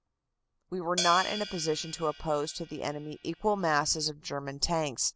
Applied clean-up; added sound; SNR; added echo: none; Hi-hat; 9 dB; none.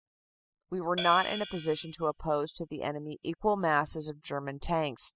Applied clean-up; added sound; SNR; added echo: classical method spectral subtraction.